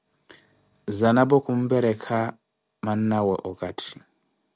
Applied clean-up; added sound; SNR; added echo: none; none; none; none.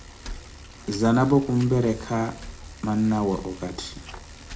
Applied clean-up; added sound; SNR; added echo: none; Bicycle; 15 dB; reverberation time 0.3 s.